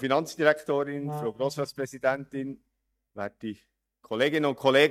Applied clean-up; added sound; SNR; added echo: neural mask model DeepFilterNet 3.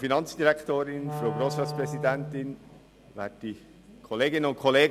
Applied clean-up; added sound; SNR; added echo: none; Wind instrument, woodwind instrument; 8 dB; none.